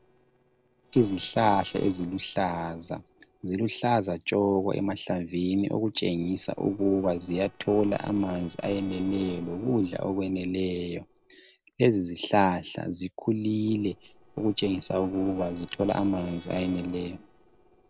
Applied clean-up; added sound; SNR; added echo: neural separator model SepFormer DNS4.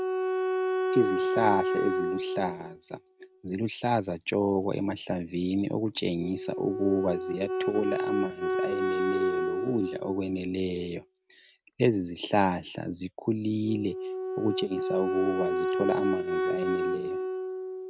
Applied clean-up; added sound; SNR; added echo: neural mask model RNNoise.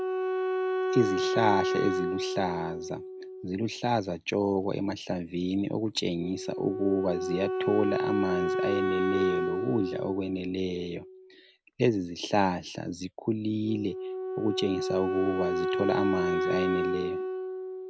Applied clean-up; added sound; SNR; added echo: none; Wind instrument, woodwind instrument; 1 dB; none.